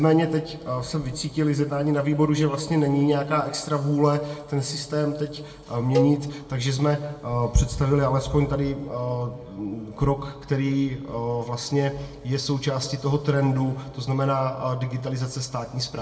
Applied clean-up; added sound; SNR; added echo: none; Cowbell; 8 dB; reverberation time 1.5 s.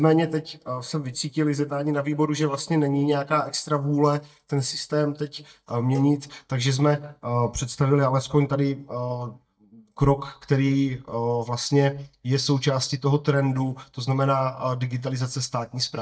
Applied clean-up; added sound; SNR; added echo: neural mask model DeepFilterNet 3.